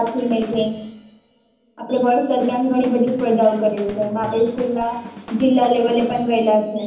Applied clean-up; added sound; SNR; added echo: none; Drum / Drum kit; 18 dB; reverberation time 0.8 s.